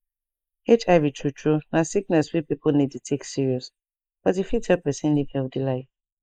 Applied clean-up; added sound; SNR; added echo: neural mask model Resemble Enhance denoiser.